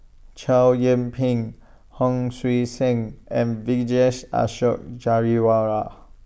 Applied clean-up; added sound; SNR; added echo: none; none; none; none.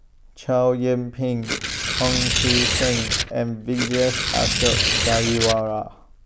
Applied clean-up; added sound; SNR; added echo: none; Tearing; -1 dB; none.